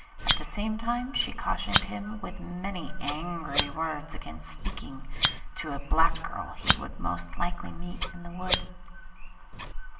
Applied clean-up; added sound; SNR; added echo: none; Scissors; 5 dB; reverberation time 2.0 s.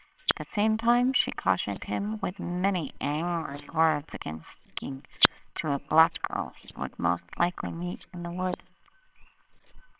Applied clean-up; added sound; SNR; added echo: neural separator model SepFormer WHAMR!.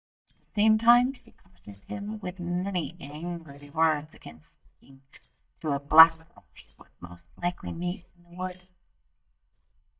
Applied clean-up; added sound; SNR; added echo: neural mask model DeepFilterNet 3.